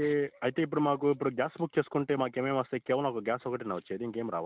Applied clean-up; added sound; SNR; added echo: none; none; none; none.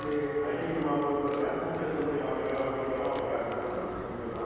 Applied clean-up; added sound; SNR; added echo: none; Walk, footsteps / Bell; 13 dB; reverberation time 2.2 s.